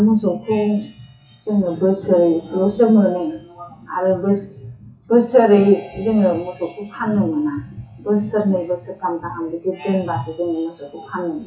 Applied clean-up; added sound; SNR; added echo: classical method WPE with log-MMSE.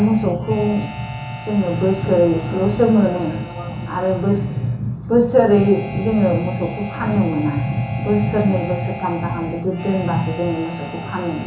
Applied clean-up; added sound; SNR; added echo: none; Harmonica; 16 dB; reverberation time 0.8 s.